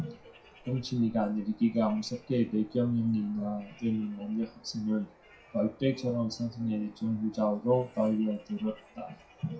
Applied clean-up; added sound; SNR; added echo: classical method WPE with log-MMSE.